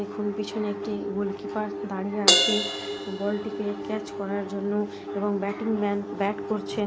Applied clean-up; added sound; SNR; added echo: none; Crash cymbal; 3 dB; none.